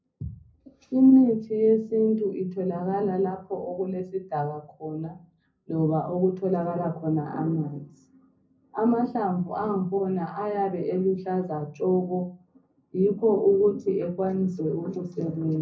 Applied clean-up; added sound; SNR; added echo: none; none; none; reverberation time 0.4 s.